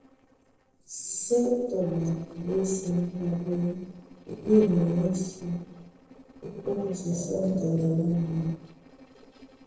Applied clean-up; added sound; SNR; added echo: neural separator model SepFormer DNS4.